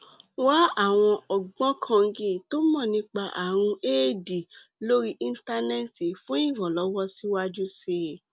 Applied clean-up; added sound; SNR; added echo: none; none; none; none.